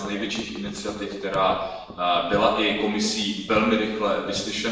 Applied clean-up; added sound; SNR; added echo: none; Wind chime; 17 dB; reverberation time 1.0 s.